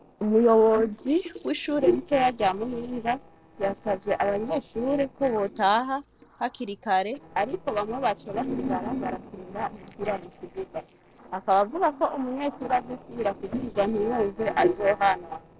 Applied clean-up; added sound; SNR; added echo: neural separator model SepFormer DNS4.